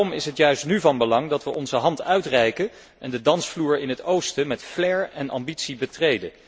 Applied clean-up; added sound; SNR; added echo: none; none; none; none.